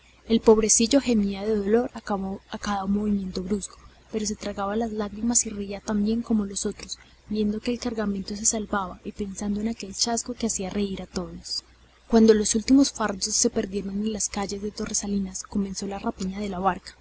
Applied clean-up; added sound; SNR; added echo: none; none; none; none.